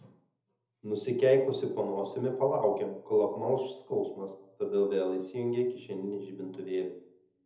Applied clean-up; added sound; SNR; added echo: none; none; none; reverberation time 0.7 s.